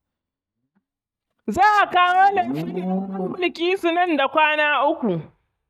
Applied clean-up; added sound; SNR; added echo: neural mask model DeepFilterNet 3.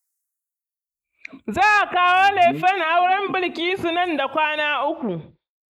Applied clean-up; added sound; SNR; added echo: neural mask model Resemble Enhance denoiser.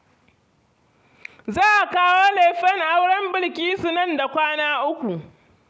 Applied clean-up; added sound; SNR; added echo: none; none; none; none.